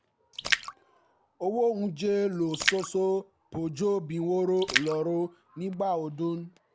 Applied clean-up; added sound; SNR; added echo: none; Splash, splatter; 7 dB; none.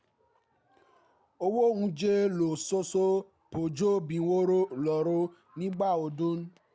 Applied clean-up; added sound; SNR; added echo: none; none; none; none.